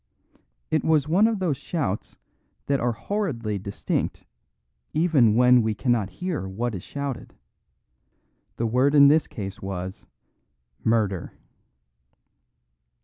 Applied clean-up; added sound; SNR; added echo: none; none; none; none.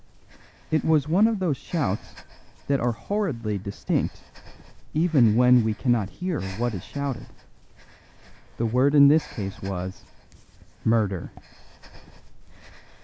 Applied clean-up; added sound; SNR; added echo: none; Breathing; 19 dB; none.